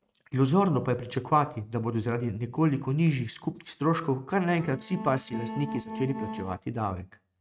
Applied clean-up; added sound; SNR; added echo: neural mask model RNNoise.